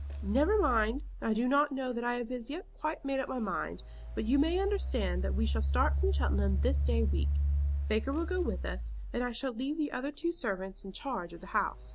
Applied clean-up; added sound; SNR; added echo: none; Engine; 1 dB; none.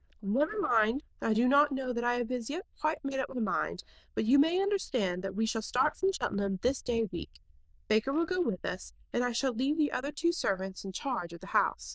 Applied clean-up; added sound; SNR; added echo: neural diffusion model UNIVERSE++.